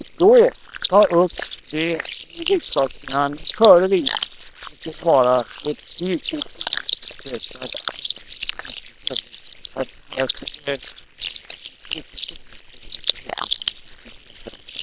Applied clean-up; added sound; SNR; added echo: neural separator model SepFormer WHAM!.